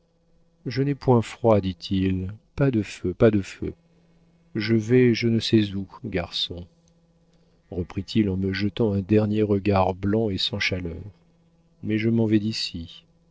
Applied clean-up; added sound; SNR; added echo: neural separator model SepFormer DNS4.